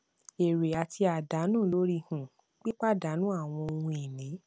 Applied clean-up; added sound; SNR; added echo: none; none; none; none.